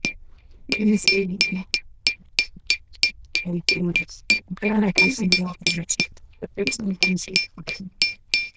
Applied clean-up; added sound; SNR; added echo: neural diffusion model UNIVERSE++.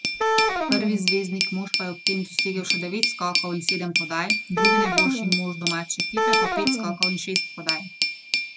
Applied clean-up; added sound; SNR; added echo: none; Glass + Wind instrument, woodwind instrument; -5 dB; none.